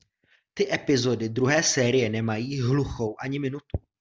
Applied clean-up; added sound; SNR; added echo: none; none; none; none.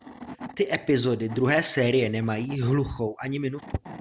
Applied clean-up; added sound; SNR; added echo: none; Wood / Tools; 19 dB; none.